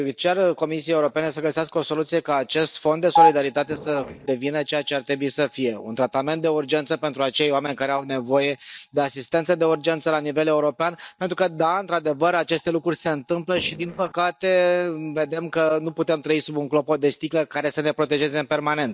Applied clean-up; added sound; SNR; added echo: neural mask model DeepFilterNet 3.